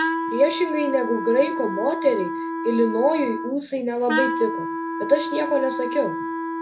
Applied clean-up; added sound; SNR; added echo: none; Wind instrument, woodwind instrument; 4 dB; reverberation time 0.5 s.